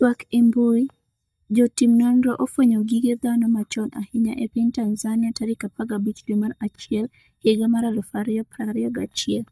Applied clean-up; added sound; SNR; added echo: neural mask model DeepFilterNet 3.